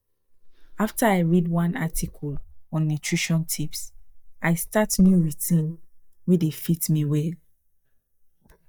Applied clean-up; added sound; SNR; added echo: neural mask model DeepFilterNet 3.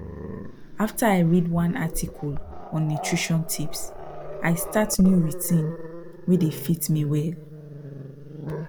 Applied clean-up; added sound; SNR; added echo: none; Growling; 9 dB; none.